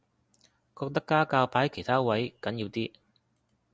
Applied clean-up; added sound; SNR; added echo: none; none; none; none.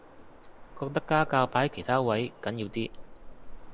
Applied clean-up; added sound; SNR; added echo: none; Waves, surf; 13 dB; none.